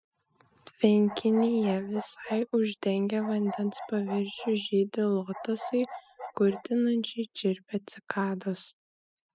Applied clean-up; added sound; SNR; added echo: classical method spectral subtraction.